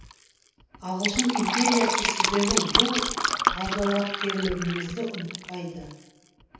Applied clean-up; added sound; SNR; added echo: none; Fill (with liquid); -1 dB; reverberation time 0.9 s.